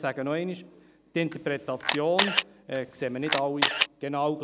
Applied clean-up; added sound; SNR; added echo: none; Camera; -3 dB; none.